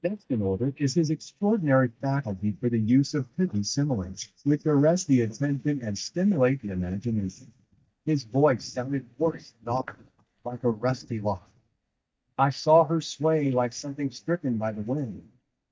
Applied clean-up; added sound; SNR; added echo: neural mask model DeepFilterNet 3.